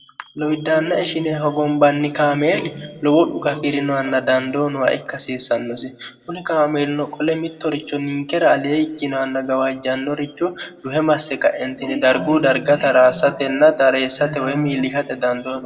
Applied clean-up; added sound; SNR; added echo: none; none; none; reverberation time 0.6 s.